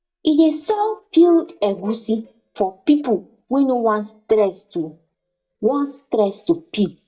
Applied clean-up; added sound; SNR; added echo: neural mask model DeepFilterNet 3.